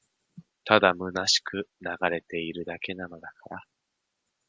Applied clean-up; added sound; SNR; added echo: none; none; none; none.